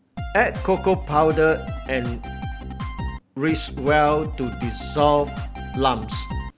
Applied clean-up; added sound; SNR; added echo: none; Drum kit; 8 dB; none.